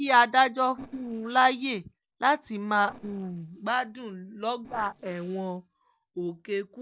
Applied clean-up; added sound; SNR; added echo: neural separator model SepFormer DNS4.